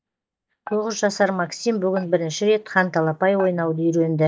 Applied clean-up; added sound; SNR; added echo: neural mask model DeepFilterNet 3.